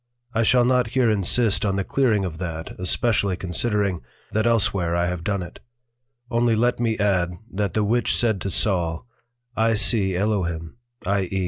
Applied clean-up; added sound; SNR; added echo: none; none; none; none.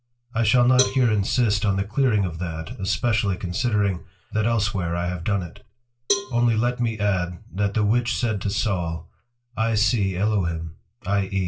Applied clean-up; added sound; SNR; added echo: none; Cowbell; 11 dB; reverberation time 0.2 s.